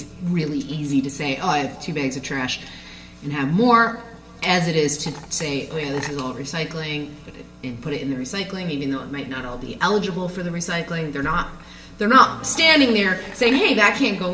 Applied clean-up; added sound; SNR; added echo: none; Chink, clink; 17 dB; reverberation time 2.3 s.